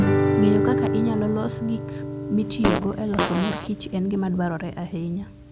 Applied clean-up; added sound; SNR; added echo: none; Guitar + Fart; 0 dB; none.